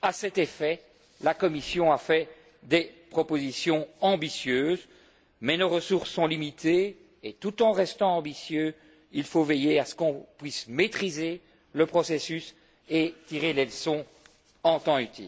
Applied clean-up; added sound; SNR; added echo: none; none; none; none.